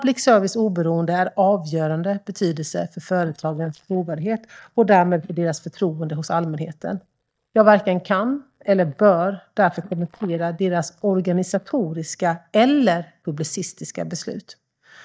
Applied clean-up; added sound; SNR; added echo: neural mask model DeepFilterNet 3.